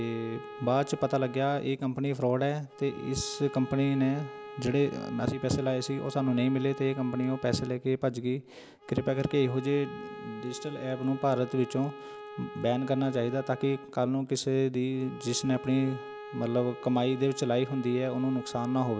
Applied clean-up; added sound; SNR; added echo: none; Bowed string instrument; 14 dB; none.